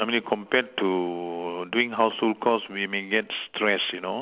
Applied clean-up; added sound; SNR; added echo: none; none; none; none.